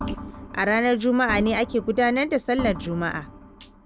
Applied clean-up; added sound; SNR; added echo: none; Organ; 12 dB; none.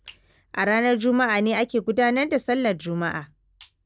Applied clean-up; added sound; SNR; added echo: none; none; none; none.